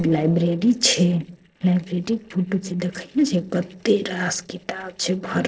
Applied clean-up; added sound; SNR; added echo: neural separator model SepFormer DNS4.